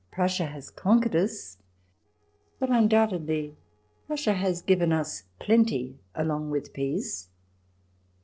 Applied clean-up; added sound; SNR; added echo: neural separator model SepFormer DNS4.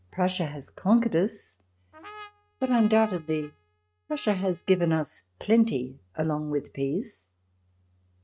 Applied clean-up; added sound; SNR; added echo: neural mask model RNNoise.